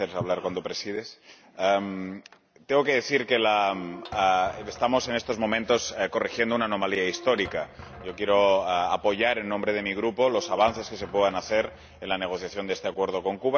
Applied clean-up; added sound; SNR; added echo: none; Squeak / Thump, thud; 19 dB; none.